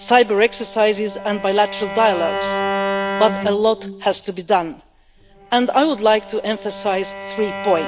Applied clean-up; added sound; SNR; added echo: none; Bowed string instrument; 8 dB; none.